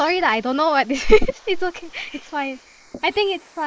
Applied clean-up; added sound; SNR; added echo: neural mask model Resemble Enhance denoiser.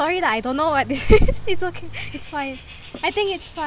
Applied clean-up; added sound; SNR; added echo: none; Bird + Bowed string instrument; 19 dB; none.